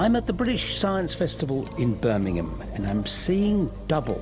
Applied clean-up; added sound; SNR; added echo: none; Motor vehicle (road); 19 dB; none.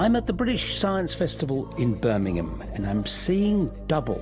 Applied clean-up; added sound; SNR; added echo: none; none; none; none.